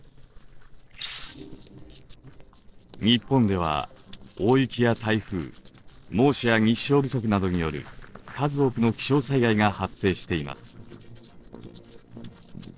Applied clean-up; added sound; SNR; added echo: neural separator model SepFormer DNS4.